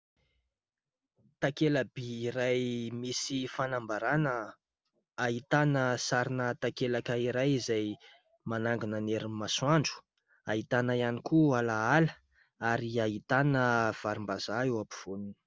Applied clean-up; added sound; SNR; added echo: none; none; none; none.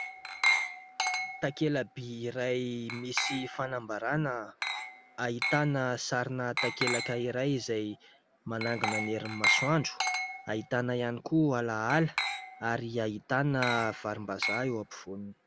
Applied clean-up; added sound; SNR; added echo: none; Glass; 4 dB; none.